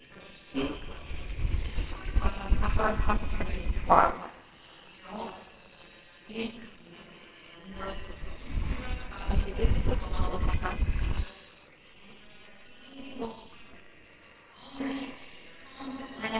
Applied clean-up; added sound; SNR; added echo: neural separator model SepFormer WHAMR!.